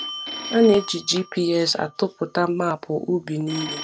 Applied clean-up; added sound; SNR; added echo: none; Telephone; 14 dB; none.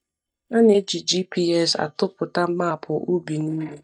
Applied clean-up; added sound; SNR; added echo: neural mask model DeepFilterNet 3.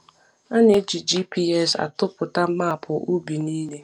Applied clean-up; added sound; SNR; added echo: none; none; none; none.